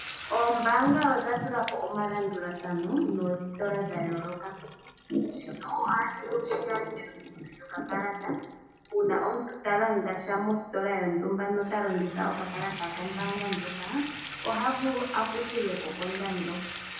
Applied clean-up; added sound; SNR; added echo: none; Bathtub (filling or washing) / Water tap, faucet; 12 dB; reverberation time 0.9 s.